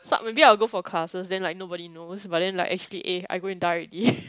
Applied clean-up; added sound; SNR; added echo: none; none; none; none.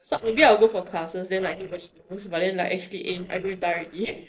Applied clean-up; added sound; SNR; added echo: neural separator model SepFormer DNS4.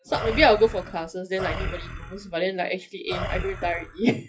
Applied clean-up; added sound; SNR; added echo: classical method WPE with log-MMSE.